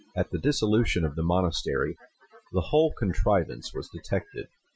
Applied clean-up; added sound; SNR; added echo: classical method Wiener filter.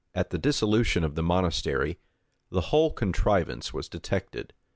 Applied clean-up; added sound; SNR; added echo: none; none; none; none.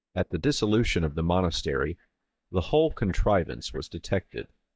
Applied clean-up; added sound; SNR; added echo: neural mask model DeepFilterNet 3.